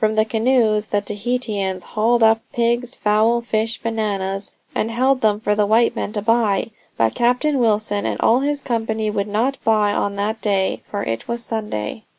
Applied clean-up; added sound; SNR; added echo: none; none; none; none.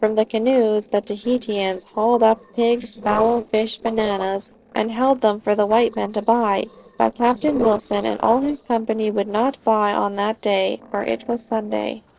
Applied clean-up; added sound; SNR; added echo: neural separator model SepFormer DNS4.